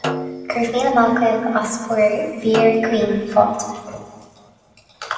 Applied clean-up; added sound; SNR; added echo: none; Snare drum; 12 dB; reverberation time 2.1 s.